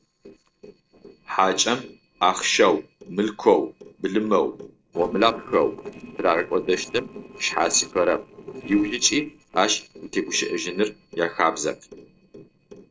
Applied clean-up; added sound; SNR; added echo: neural separator model SepFormer DNS4.